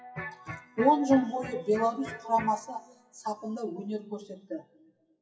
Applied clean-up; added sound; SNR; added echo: classical method WPE with log-MMSE.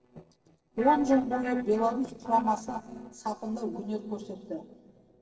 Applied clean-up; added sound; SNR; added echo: neural separator model SepFormer DNS4.